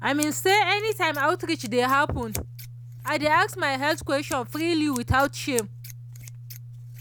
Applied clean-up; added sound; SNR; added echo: none; Scissors; 13 dB; none.